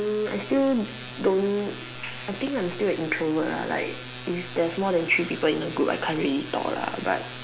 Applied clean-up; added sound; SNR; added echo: none; none; none; none.